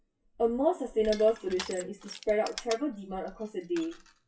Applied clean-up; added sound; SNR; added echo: classical method WPE with log-MMSE.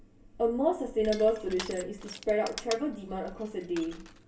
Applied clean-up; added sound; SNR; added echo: none; Crushing; 14 dB; reverberation time 0.2 s.